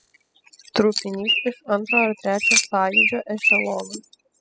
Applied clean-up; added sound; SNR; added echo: classical method spectral subtraction.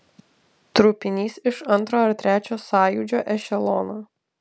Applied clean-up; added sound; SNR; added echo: none; none; none; none.